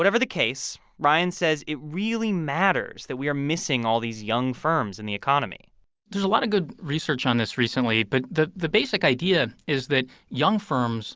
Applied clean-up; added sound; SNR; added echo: none; none; none; none.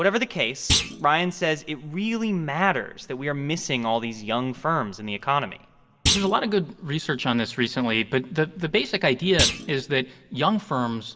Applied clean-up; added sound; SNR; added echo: none; Thump, thud; 4 dB; reverberation time 1.0 s.